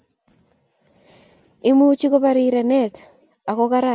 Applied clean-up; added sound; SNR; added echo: none; none; none; none.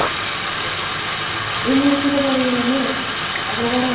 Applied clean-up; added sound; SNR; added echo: none; Bathtub (filling or washing); 1 dB; reverberation time 1.1 s.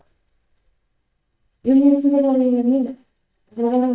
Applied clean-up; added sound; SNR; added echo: neural mask model DeepFilterNet 3.